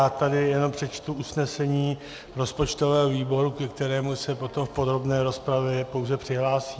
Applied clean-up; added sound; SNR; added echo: none; none; none; none.